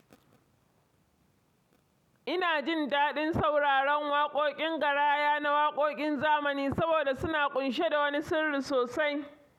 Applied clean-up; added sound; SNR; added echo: none; none; none; none.